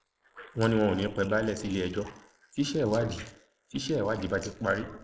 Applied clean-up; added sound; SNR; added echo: neural mask model Resemble Enhance denoiser.